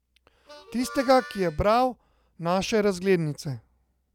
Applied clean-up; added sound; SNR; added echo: none; Harmonica; 18 dB; none.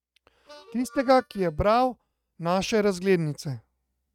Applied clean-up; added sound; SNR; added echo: neural mask model RNNoise.